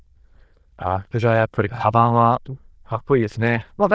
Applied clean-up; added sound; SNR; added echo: neural diffusion model UNIVERSE++.